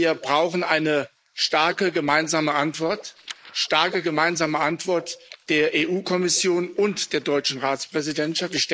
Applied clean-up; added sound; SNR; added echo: neural mask model Resemble Enhance denoiser.